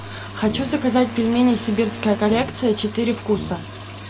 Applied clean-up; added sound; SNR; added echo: none; Brass instrument + Wind instrument, woodwind instrument; 15 dB; none.